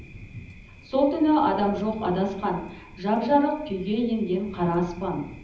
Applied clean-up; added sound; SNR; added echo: none; Thunder; 19 dB; reverberation time 0.8 s.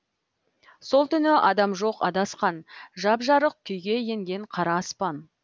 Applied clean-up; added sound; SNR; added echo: none; none; none; none.